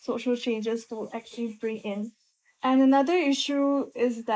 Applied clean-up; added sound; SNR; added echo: neural mask model Resemble Enhance denoiser.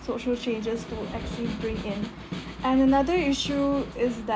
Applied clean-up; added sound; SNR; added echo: none; Snare drum; 12 dB; none.